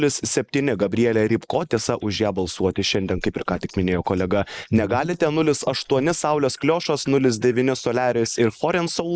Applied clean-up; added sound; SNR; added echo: neural mask model Resemble Enhance denoiser.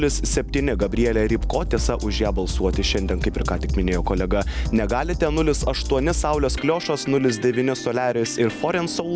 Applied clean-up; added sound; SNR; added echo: none; none; none; none.